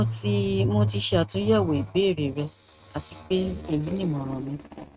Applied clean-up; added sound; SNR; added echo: neural mask model RNNoise.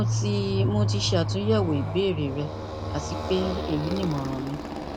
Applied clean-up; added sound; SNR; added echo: none; Motorcycle; 0 dB; none.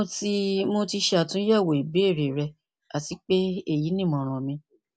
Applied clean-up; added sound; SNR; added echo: none; none; none; none.